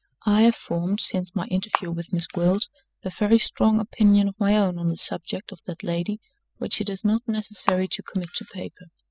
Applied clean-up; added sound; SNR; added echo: classical method spectral subtraction.